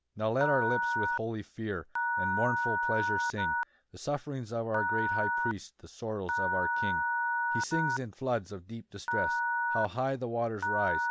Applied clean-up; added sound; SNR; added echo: none; Telephone; -2 dB; none.